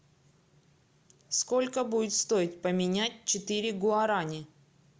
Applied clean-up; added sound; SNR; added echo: none; none; none; none.